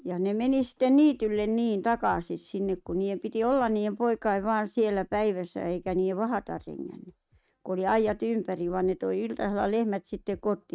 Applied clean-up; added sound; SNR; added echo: neural mask model RNNoise.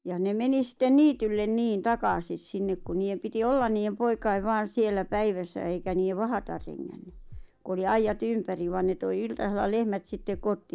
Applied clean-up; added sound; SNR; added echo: neural mask model DeepFilterNet 3.